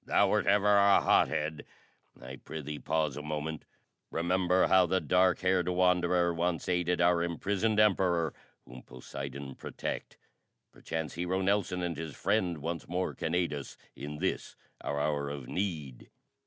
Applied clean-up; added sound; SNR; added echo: none; none; none; none.